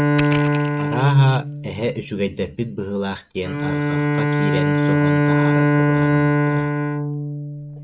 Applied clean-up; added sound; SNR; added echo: neural mask model RNNoise.